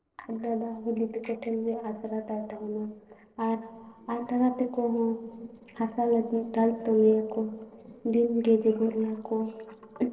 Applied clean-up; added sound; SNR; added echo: neural separator model SepFormer DNS4.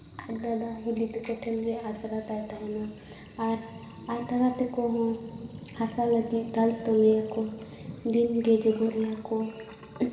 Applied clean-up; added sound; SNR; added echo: none; Sink (filling or washing); 19 dB; reverberation time 2.2 s.